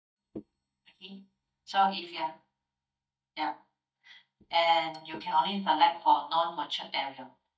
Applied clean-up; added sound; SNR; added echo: neural mask model DeepFilterNet 3.